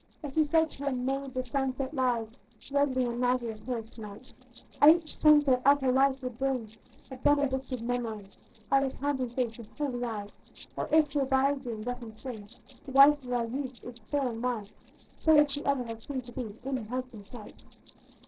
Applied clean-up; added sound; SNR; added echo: neural separator model SepFormer DNS4.